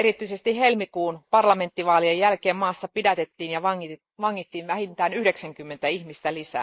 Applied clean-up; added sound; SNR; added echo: neural mask model Resemble Enhance denoiser.